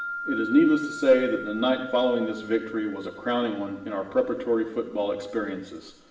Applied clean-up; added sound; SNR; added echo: none; Wind chime; 14 dB; reverberation time 0.8 s.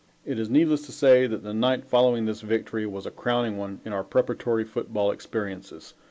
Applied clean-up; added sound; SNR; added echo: none; none; none; none.